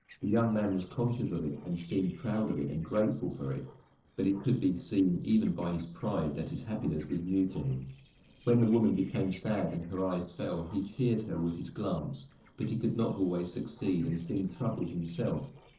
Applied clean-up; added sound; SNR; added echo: neural separator model SepFormer DNS4.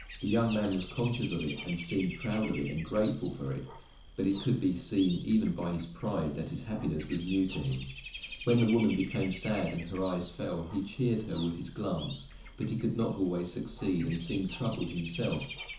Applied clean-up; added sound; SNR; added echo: none; Bird / Dog; 13 dB; reverberation time 0.9 s.